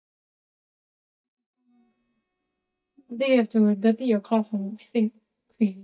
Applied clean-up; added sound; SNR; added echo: neural mask model DeepFilterNet 3.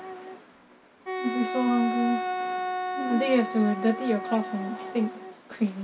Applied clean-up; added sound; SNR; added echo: none; Wind instrument, woodwind instrument; 5 dB; none.